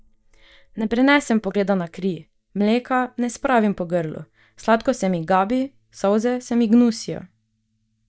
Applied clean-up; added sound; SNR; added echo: neural mask model DeepFilterNet 3.